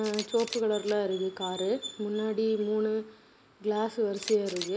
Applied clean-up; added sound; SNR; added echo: none; Camera; 16 dB; none.